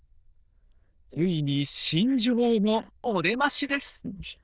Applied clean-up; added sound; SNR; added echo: neural diffusion model UNIVERSE++.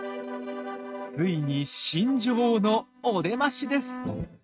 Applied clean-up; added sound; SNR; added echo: neural mask model RNNoise.